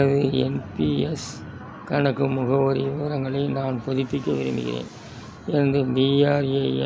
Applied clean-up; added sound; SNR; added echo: none; none; none; none.